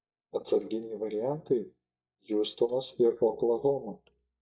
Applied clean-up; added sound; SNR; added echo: neural mask model DeepFilterNet 3.